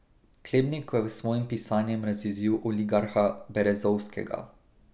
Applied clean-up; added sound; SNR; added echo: none; none; none; none.